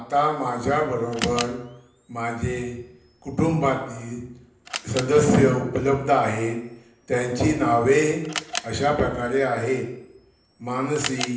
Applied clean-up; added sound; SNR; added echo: none; Camera; 15 dB; reverberation time 0.8 s.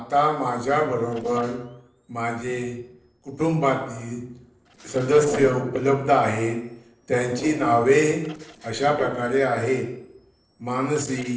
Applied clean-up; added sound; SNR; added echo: neural separator model SepFormer DNS4.